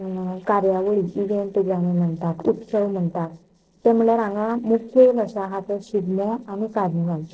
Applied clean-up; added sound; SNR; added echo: neural separator model SepFormer DNS4.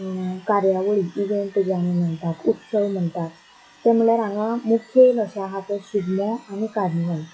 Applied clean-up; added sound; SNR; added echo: classical method WPE with log-MMSE.